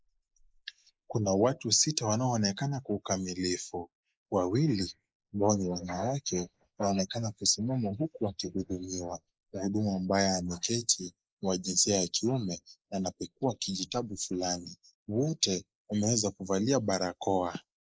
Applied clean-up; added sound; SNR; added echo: neural mask model Resemble Enhance denoiser.